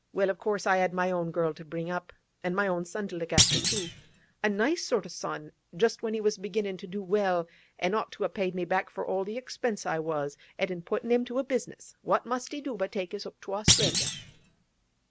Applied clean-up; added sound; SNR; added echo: none; Thump, thud; -3 dB; none.